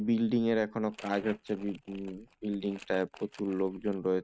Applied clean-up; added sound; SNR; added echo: neural mask model RNNoise.